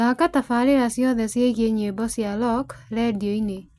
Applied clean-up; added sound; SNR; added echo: none; none; none; none.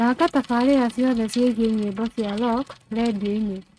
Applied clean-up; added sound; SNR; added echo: neural mask model RNNoise.